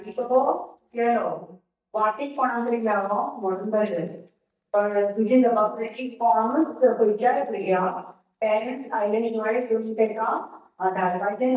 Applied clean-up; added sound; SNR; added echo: neural mask model DeepFilterNet 3.